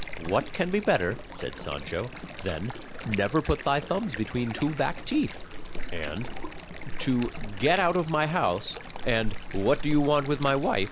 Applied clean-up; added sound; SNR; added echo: none; Stream; 6 dB; none.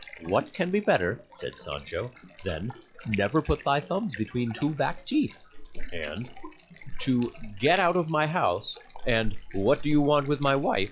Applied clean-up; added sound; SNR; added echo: classical method log-MMSE.